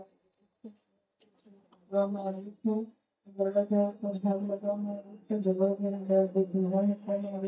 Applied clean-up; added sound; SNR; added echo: neural mask model DeepFilterNet 3.